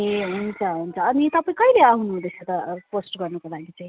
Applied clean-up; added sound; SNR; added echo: none; none; none; none.